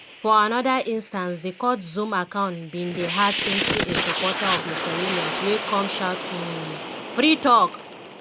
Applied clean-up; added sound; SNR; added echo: none; Fire; 5 dB; none.